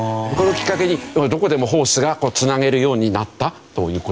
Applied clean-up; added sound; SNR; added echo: none; none; none; none.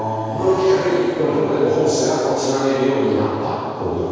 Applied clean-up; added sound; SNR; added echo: none; none; none; reverberation time 2.2 s.